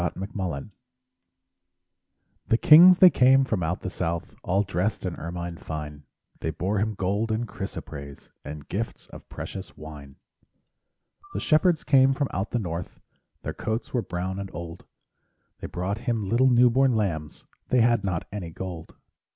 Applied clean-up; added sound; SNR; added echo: none; none; none; none.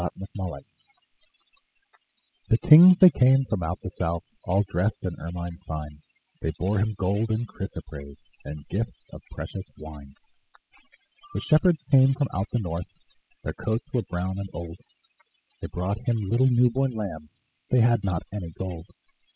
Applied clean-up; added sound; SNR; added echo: classical method spectral subtraction.